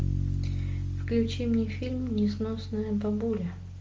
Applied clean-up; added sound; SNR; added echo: none; Bass guitar; 2 dB; none.